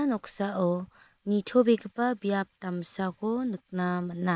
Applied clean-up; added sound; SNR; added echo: neural mask model Resemble Enhance denoiser.